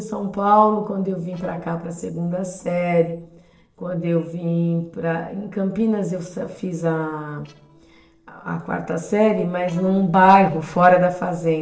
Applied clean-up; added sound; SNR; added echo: neural separator model SepFormer DNS4.